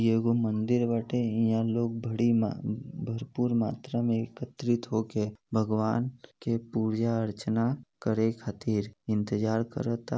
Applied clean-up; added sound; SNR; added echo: none; none; none; none.